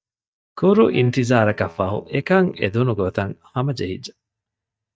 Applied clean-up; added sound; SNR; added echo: neural mask model DeepFilterNet 3.